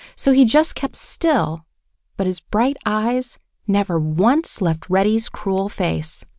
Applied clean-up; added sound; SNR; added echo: none; none; none; none.